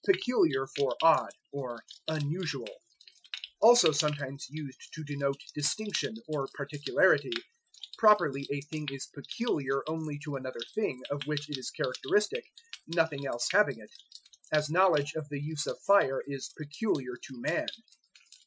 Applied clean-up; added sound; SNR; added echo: classical method Wiener filter.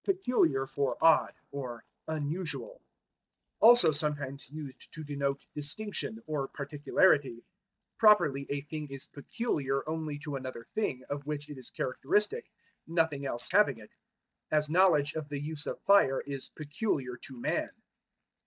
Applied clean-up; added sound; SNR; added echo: neural mask model DeepFilterNet 3.